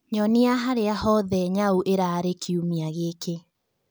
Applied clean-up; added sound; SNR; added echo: none; none; none; none.